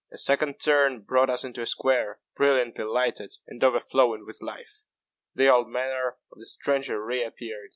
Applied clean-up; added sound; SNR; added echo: none; none; none; none.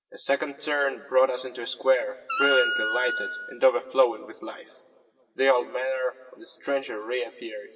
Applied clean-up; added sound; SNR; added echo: none; Wind instrument, woodwind instrument; 1 dB; reverberation time 2.9 s.